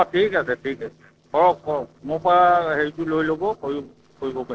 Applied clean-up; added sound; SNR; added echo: neural separator model SepFormer DNS4.